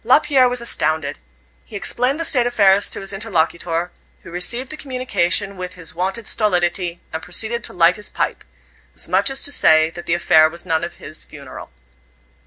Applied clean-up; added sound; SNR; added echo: none; none; none; none.